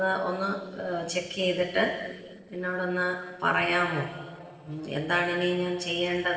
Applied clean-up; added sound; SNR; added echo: neural separator model SepFormer DNS4.